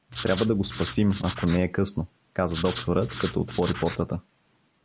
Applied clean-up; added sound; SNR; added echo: none; Writing; 11 dB; none.